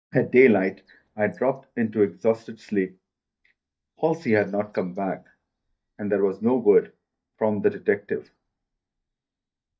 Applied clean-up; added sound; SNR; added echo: neural mask model DeepFilterNet 3.